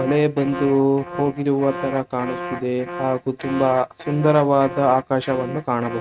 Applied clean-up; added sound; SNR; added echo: neural mask model RNNoise.